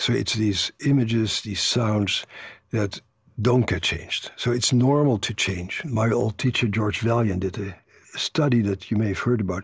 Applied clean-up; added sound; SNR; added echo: none; none; none; none.